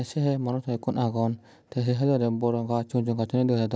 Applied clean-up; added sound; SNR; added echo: none; none; none; none.